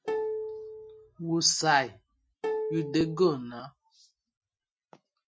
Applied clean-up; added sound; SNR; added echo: classical method Wiener filter.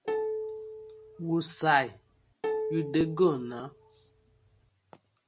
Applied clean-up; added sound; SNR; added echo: none; Plucked string instrument; 6 dB; none.